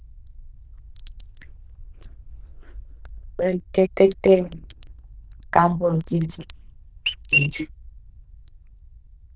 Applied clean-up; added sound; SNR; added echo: neural diffusion model UNIVERSE++.